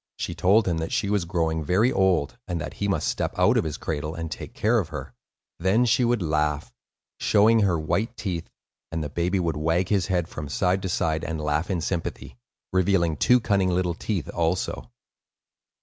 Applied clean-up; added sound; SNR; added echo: none; none; none; none.